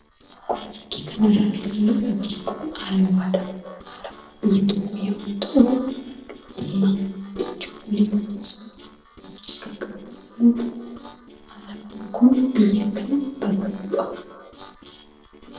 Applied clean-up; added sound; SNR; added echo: neural separator model SepFormer DNS4.